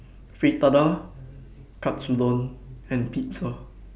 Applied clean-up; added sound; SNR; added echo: none; none; none; none.